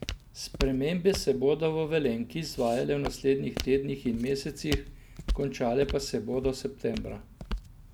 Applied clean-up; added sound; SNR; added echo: none; Walk, footsteps; 9 dB; none.